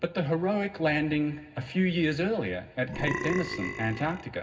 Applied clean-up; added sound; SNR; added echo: none; Burping, eructation; 6 dB; reverberation time 0.4 s.